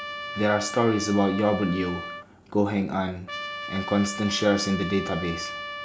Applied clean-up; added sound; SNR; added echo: none; Trumpet; 10 dB; none.